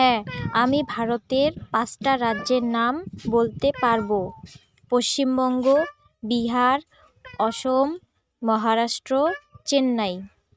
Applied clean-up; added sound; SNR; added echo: neural mask model RNNoise.